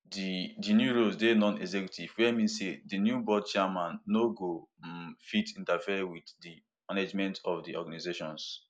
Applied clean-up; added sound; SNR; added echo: none; none; none; none.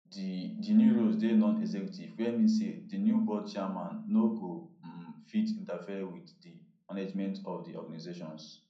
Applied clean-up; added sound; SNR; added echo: none; none; none; reverberation time 0.6 s.